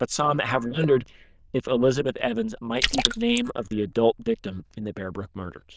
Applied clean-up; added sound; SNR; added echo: neural diffusion model UNIVERSE++.